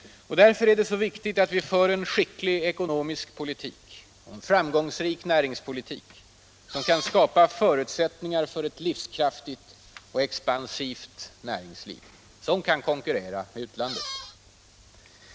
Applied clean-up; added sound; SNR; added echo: none; Squeak; 10 dB; none.